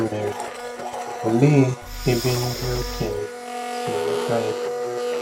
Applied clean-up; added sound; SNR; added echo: none; Domestic sounds, home sounds + Breathing; 4 dB; none.